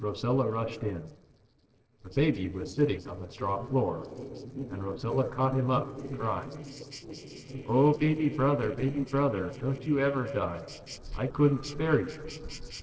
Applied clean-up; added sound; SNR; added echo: neural separator model SepFormer DNS4.